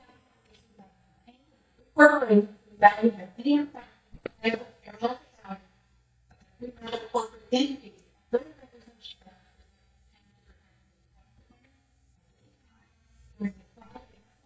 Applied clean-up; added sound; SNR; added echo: neural mask model DeepFilterNet 3.